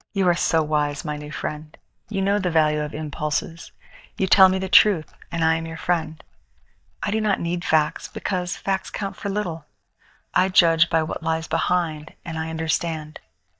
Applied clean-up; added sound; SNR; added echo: neural mask model DeepFilterNet 3.